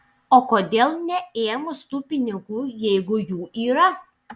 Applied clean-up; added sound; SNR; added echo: none; none; none; none.